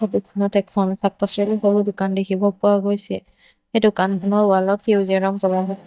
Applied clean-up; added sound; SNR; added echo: neural mask model DeepFilterNet 3.